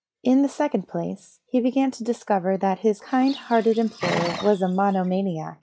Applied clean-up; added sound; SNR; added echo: classical method log-MMSE.